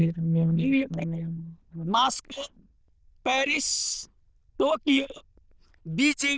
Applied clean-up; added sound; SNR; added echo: neural diffusion model UNIVERSE++.